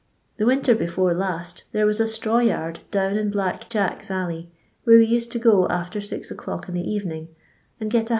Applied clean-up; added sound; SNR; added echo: none; none; none; none.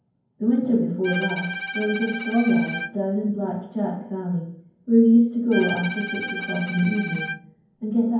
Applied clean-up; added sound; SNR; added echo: none; Bowed string instrument; 9 dB; reverberation time 0.9 s.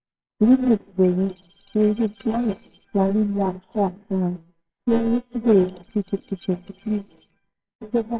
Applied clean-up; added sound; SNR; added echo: neural separator model SepFormer WHAMR!.